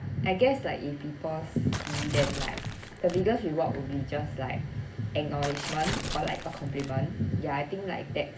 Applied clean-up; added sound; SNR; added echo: none; Tearing; 6 dB; reverberation time 0.3 s.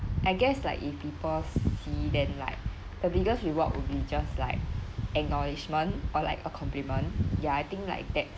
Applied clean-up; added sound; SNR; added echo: none; none; none; none.